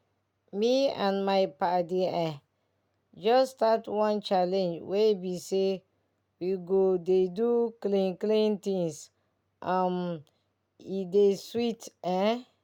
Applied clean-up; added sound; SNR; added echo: none; none; none; none.